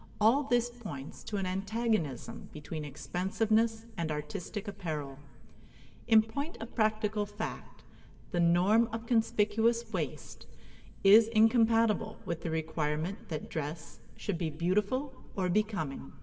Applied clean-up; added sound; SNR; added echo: none; none; none; reverberation time 1.4 s.